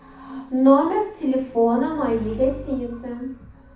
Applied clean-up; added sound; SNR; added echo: none; Motorcycle / Engine; 20 dB; reverberation time 0.6 s.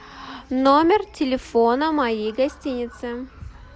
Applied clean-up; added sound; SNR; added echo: none; none; none; none.